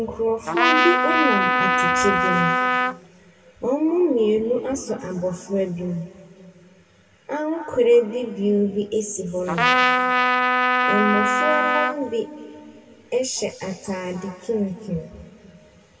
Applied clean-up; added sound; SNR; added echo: none; Trumpet; -4 dB; reverberation time 2.4 s.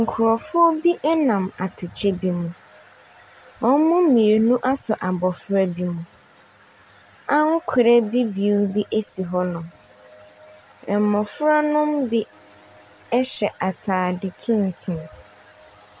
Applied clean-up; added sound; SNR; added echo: none; none; none; none.